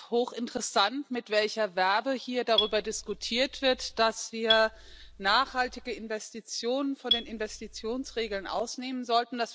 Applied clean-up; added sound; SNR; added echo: none; Marimba, xylophone; 7 dB; none.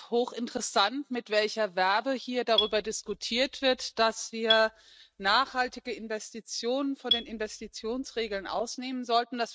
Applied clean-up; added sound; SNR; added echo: neural mask model RNNoise.